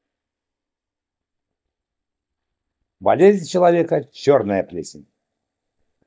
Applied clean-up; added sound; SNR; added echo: neural mask model DeepFilterNet 3.